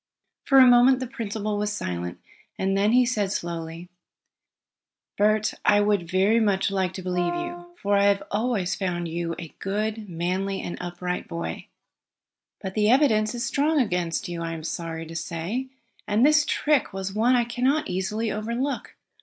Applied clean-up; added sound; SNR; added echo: none; Brass instrument; 7 dB; none.